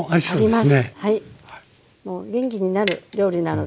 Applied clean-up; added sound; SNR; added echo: none; none; none; none.